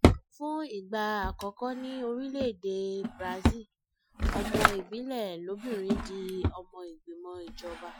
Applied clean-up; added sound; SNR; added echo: classical method Wiener filter.